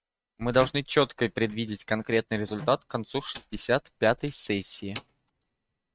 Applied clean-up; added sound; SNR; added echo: neural mask model RNNoise.